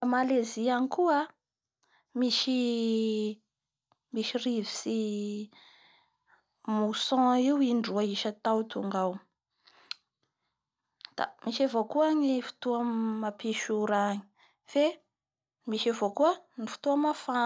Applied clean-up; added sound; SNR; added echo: none; none; none; none.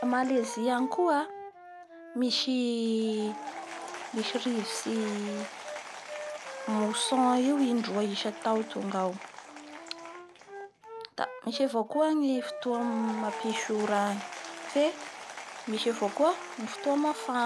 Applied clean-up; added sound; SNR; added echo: none; Wind instrument, woodwind instrument + Applause / Crowd; 11 dB; none.